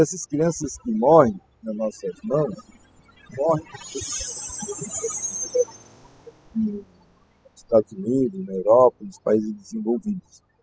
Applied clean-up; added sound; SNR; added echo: classical method spectral subtraction.